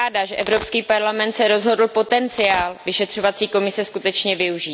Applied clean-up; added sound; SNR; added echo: none; Domestic sounds, home sounds; 11 dB; none.